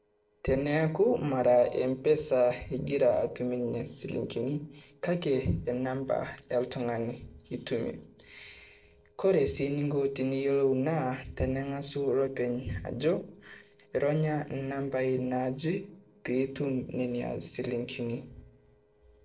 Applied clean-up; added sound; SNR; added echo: neural separator model SepFormer DNS4.